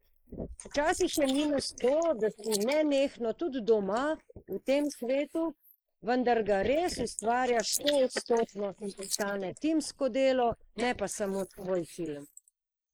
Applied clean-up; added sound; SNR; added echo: neural mask model Resemble Enhance denoiser.